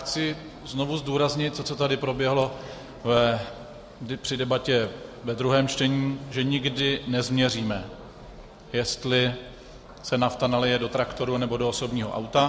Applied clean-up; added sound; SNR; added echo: none; none; none; none.